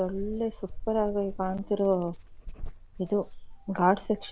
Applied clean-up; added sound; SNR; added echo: none; Dog; 11 dB; none.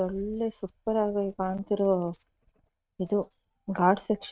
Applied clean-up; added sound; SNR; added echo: neural mask model RNNoise.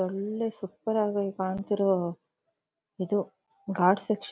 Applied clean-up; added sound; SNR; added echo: none; none; none; none.